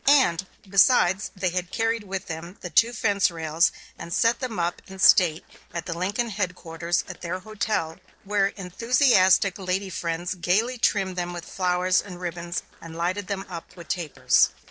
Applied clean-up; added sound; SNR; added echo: neural separator model SepFormer DNS4.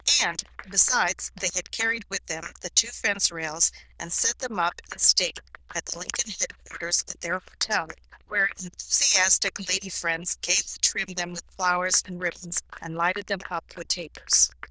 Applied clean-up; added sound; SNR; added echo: neural diffusion model UNIVERSE++.